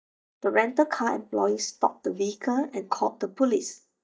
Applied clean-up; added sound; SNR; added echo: neural mask model DeepFilterNet 3.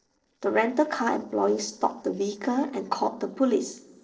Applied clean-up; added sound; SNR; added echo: neural separator model SepFormer DNS4.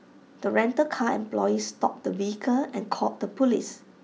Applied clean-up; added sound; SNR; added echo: none; none; none; none.